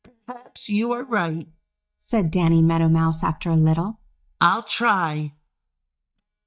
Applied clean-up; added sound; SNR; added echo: neural mask model DeepFilterNet 3.